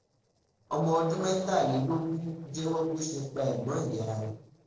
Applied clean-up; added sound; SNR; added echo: neural separator model SepFormer DNS4.